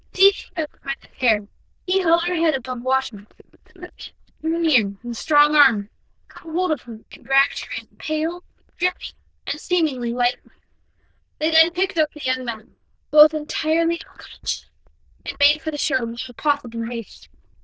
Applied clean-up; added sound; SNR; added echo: neural diffusion model UNIVERSE++.